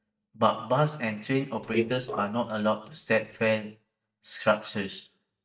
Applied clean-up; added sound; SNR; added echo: neural mask model DeepFilterNet 3.